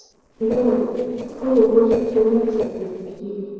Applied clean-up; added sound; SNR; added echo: neural separator model SepFormer DNS4.